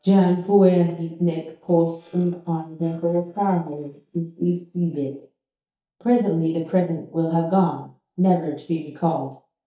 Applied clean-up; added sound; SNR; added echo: neural mask model DeepFilterNet 3.